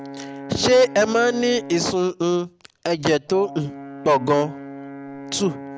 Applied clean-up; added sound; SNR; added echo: none; Brass instrument; 15 dB; none.